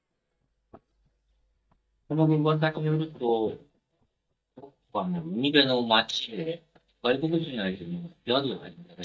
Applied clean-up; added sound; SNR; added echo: neural mask model DeepFilterNet 3.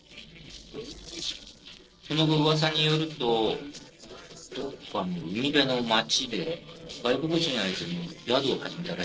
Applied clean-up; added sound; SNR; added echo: neural separator model SepFormer DNS4.